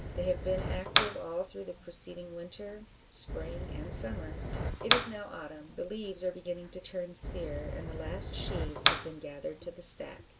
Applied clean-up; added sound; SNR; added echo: none; Fire; -2 dB; none.